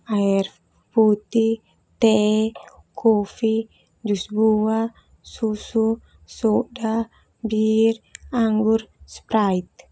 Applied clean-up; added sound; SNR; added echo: none; none; none; none.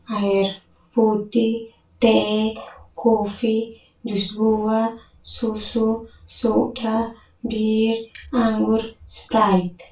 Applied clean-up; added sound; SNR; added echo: none; none; none; reverberation time 0.2 s.